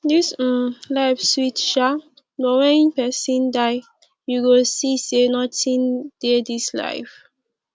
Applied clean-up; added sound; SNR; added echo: none; none; none; none.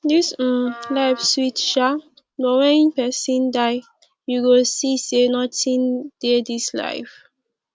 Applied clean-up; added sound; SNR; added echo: none; Wind instrument, woodwind instrument; 20 dB; none.